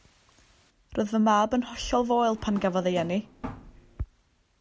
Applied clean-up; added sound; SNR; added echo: none; Drawer open or close; 16 dB; none.